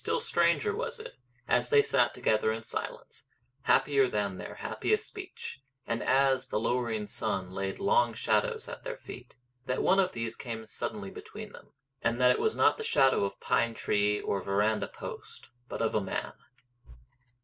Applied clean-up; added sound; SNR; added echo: none; none; none; none.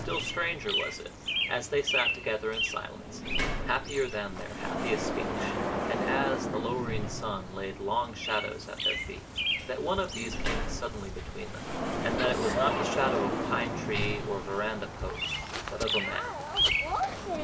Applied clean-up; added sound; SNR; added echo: none; Sliding door + Bird vocalization, bird call, bird song; -2 dB; none.